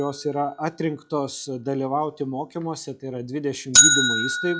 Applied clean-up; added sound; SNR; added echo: classical method log-MMSE.